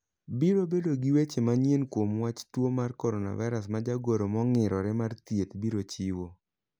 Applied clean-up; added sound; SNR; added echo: none; none; none; none.